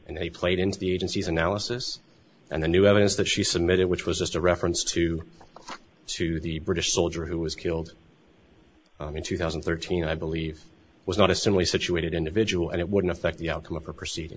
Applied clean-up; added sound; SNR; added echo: none; none; none; none.